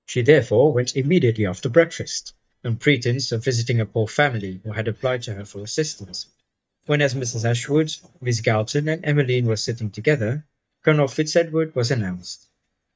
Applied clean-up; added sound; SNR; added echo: neural mask model DeepFilterNet 3.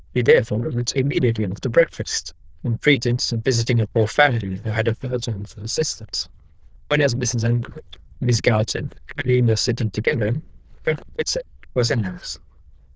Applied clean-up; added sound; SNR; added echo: neural diffusion model UNIVERSE++.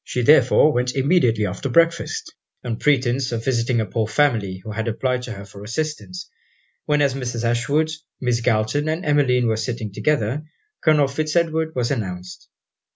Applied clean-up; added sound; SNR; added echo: none; none; none; none.